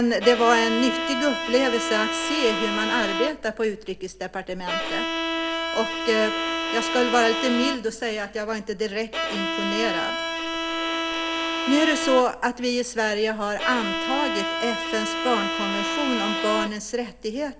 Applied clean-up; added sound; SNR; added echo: none; Bowed string instrument; 3 dB; reverberation time 0.3 s.